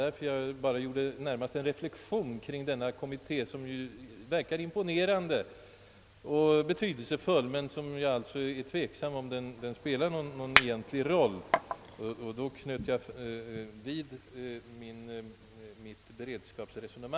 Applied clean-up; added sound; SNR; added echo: none; Chink, clink; 0 dB; none.